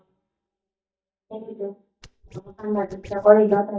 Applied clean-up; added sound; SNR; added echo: neural mask model DeepFilterNet 3.